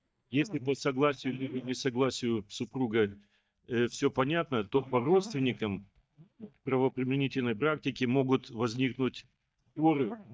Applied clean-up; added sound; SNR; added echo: neural mask model DeepFilterNet 3.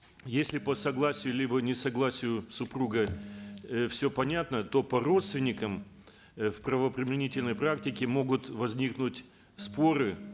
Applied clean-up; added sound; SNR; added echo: none; none; none; none.